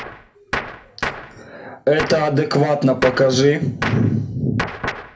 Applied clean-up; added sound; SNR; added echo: none; Gunshot, gunfire; 10 dB; reverberation time 0.3 s.